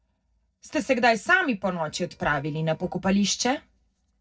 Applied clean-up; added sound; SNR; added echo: neural separator model SepFormer DNS4.